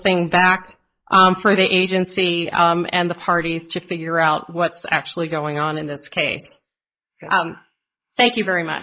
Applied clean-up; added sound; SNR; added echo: neural mask model Resemble Enhance denoiser.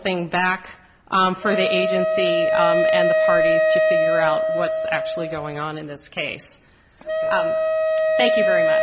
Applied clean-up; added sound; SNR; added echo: none; Wind instrument, woodwind instrument; -4 dB; none.